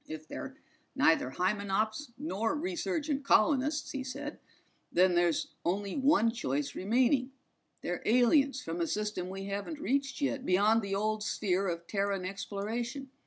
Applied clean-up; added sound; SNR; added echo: none; none; none; none.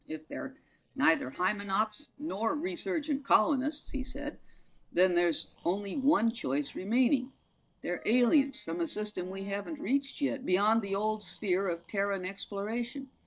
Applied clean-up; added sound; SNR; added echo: neural separator model SepFormer DNS4.